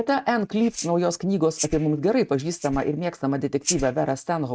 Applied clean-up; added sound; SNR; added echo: neural mask model RNNoise.